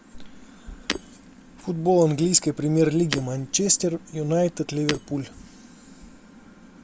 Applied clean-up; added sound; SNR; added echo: none; Shatter; 12 dB; none.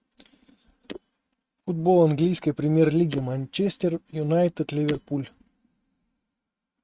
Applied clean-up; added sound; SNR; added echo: neural mask model RNNoise.